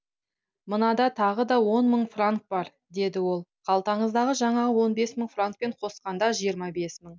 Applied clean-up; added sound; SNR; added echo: none; none; none; none.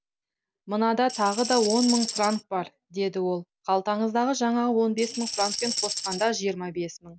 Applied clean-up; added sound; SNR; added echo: none; Tambourine; 5 dB; none.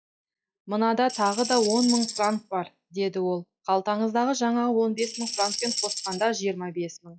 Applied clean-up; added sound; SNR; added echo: classical method log-MMSE.